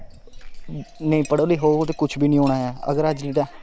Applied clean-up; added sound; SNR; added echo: none; Chink, clink; 14 dB; none.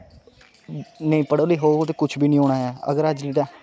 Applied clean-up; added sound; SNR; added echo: none; none; none; none.